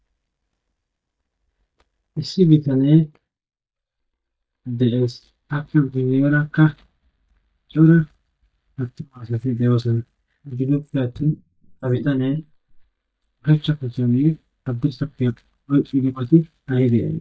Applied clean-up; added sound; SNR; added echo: neural mask model DeepFilterNet 3.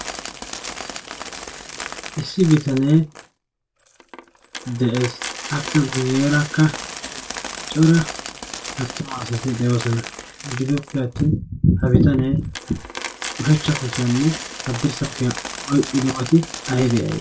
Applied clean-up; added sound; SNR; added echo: none; Coin (dropping); 11 dB; reverberation time 0.2 s.